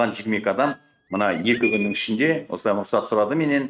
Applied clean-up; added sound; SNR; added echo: neural mask model RNNoise.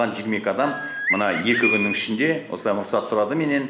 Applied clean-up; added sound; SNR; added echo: none; Bird; 3 dB; none.